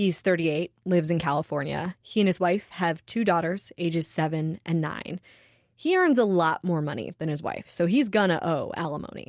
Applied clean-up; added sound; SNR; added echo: none; none; none; none.